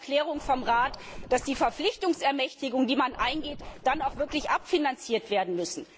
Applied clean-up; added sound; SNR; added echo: none; Scratching (performance technique); 14 dB; none.